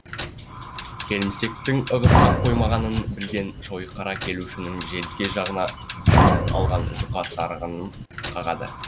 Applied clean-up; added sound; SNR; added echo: none; Fire; -4 dB; none.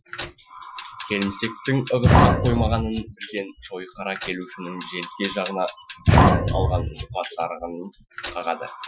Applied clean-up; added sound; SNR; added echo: classical method Wiener filter.